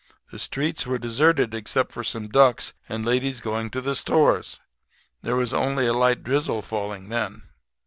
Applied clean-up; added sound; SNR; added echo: none; none; none; none.